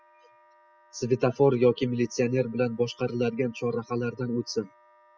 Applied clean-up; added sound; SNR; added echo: classical method spectral subtraction.